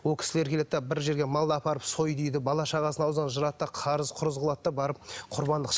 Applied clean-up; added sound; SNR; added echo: none; none; none; none.